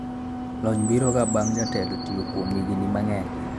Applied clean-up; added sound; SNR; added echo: none; Wind instrument, woodwind instrument + Chirp, tweet; 4 dB; none.